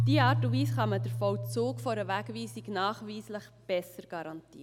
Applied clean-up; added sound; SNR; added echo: none; Keyboard (musical); 1 dB; none.